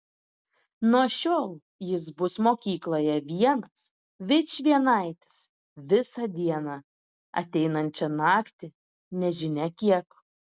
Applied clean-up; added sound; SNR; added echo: none; none; none; none.